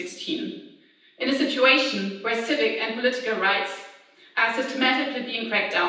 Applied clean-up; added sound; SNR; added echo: none; none; none; reverberation time 0.9 s.